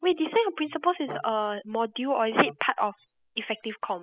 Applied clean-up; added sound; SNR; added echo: classical method spectral subtraction.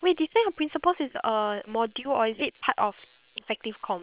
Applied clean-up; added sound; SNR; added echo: neural separator model SepFormer WHAM!.